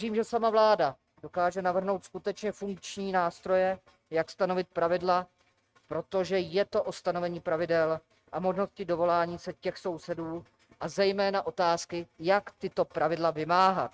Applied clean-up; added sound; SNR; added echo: neural mask model RNNoise.